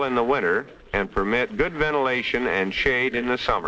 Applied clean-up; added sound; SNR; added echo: neural separator model SepFormer DNS4.